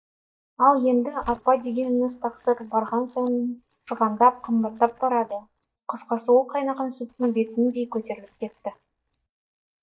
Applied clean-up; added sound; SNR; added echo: neural mask model DeepFilterNet 3.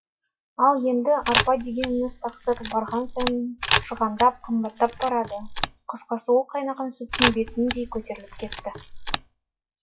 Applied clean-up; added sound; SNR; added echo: classical method WPE with log-MMSE.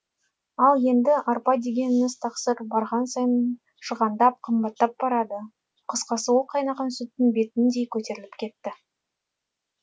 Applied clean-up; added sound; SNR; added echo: none; none; none; none.